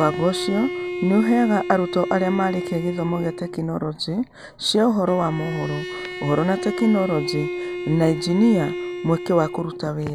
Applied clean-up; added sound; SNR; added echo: none; Bowed string instrument; 8 dB; none.